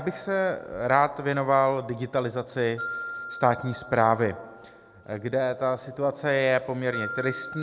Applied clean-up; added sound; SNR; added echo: none; Glockenspiel; 14 dB; none.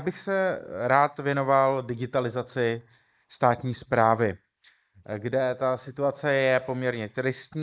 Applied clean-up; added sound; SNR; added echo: neural mask model Resemble Enhance denoiser.